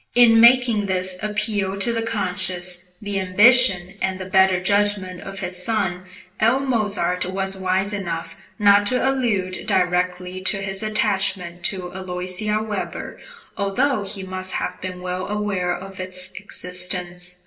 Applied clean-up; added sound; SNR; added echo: none; none; none; reverberation time 0.9 s.